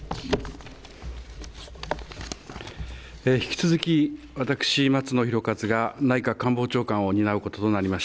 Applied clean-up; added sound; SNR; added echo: none; none; none; none.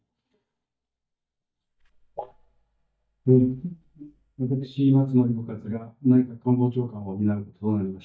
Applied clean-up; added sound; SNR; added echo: neural mask model DeepFilterNet 3.